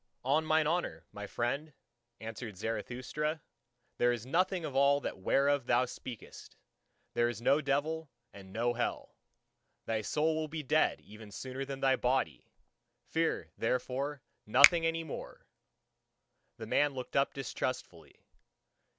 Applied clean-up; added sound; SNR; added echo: none; Finger snapping; 2 dB; none.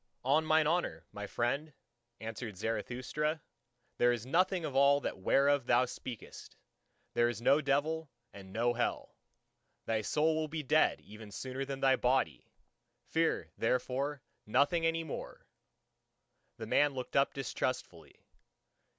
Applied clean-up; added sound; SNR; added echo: none; none; none; none.